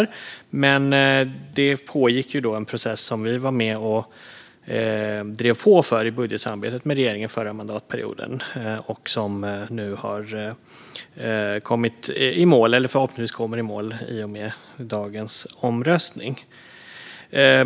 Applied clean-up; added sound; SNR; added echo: none; none; none; none.